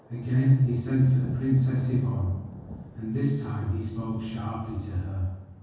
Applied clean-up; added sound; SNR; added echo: none; Thunder; 16 dB; reverberation time 1.3 s.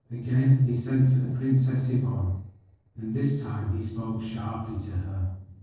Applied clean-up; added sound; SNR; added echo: neural separator model SepFormer DNS4.